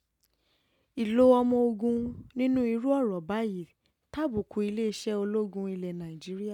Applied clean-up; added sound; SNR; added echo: none; none; none; none.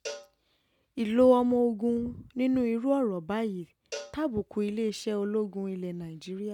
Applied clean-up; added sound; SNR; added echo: none; Cowbell; 19 dB; none.